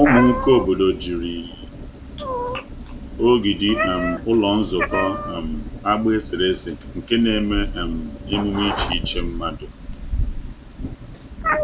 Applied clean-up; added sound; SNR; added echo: none; Meow; 5 dB; none.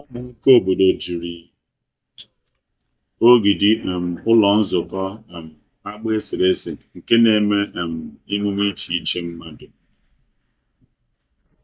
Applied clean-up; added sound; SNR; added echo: neural mask model DeepFilterNet 3.